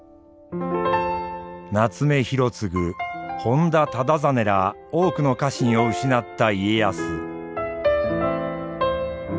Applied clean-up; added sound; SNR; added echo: none; none; none; none.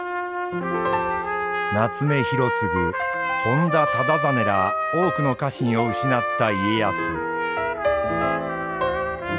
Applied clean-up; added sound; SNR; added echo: none; Trumpet; 2 dB; none.